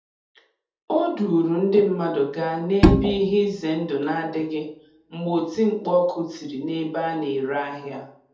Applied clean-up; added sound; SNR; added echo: none; Bowed string instrument; -3 dB; reverberation time 0.6 s.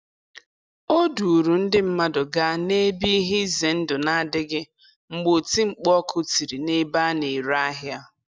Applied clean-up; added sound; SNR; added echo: none; none; none; none.